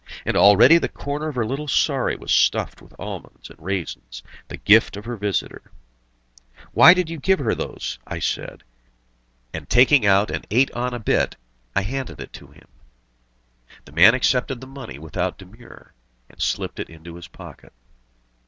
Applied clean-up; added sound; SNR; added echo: none; none; none; none.